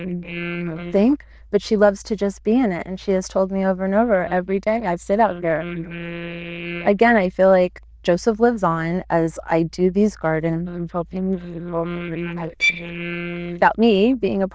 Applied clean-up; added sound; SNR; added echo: neural diffusion model UNIVERSE++.